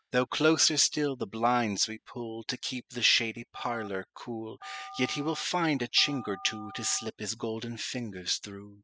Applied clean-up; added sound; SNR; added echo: classical method spectral subtraction.